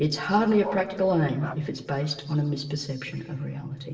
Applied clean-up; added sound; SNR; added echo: neural separator model SepFormer DNS4.